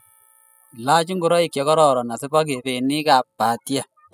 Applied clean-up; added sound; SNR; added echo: classical method spectral subtraction.